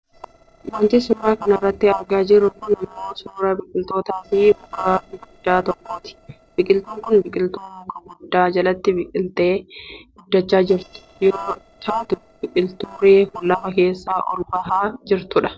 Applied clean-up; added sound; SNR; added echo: neural separator model SepFormer DNS4.